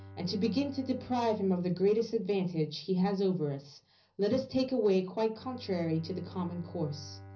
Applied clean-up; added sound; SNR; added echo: none; Bowed string instrument; 20 dB; reverberation time 0.5 s.